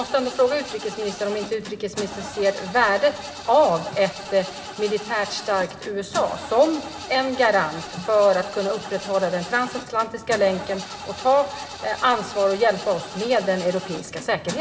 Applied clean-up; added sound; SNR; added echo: none; Engine starting / Car; 13 dB; reverberation time 2.6 s.